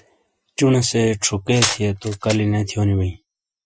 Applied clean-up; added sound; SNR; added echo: classical method Wiener filter.